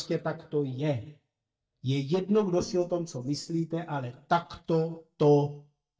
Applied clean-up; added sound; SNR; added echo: neural mask model DeepFilterNet 3.